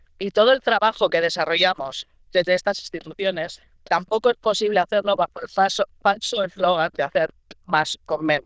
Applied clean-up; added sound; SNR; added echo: neural diffusion model UNIVERSE++.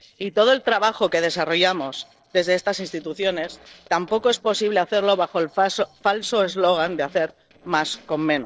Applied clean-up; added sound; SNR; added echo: neural separator model SepFormer DNS4.